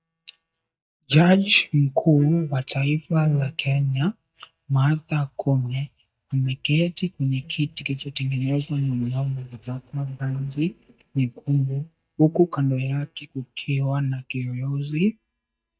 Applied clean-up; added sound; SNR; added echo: neural mask model DeepFilterNet 3.